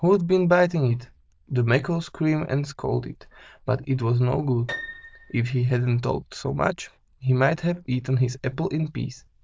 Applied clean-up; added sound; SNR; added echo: neural diffusion model UNIVERSE++.